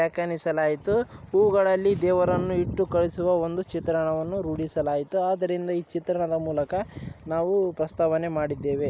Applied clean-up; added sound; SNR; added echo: none; none; none; none.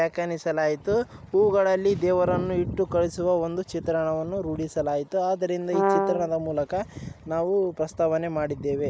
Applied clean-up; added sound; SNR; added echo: none; Brass instrument; 0 dB; none.